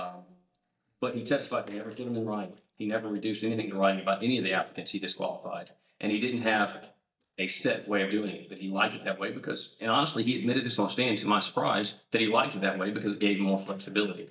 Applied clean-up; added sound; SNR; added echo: neural mask model DeepFilterNet 3.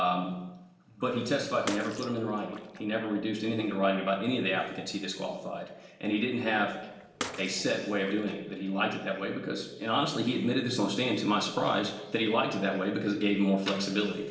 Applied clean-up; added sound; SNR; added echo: none; Bathtub (filling or washing) / Water / Splash, splatter; 13 dB; reverberation time 0.9 s.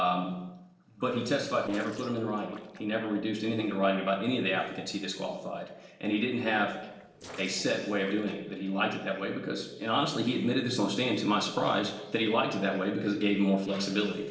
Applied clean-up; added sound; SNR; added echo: neural separator model SepFormer DNS4.